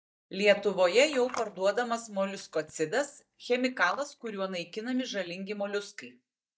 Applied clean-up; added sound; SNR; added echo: neural mask model DeepFilterNet 3.